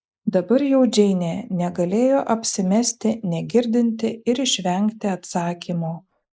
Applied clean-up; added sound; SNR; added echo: neural mask model Resemble Enhance denoiser.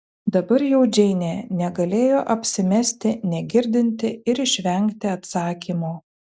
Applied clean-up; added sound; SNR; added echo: none; none; none; none.